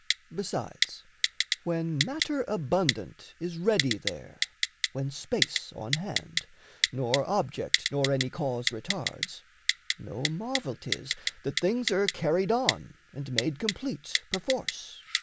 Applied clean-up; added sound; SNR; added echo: none; Typing; 2 dB; none.